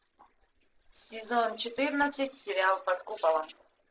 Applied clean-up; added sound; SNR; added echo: neural separator model SepFormer DNS4.